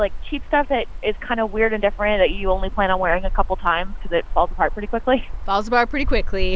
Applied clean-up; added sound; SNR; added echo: none; Cricket; 3 dB; none.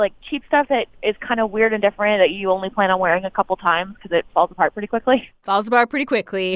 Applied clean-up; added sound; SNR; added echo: none; none; none; none.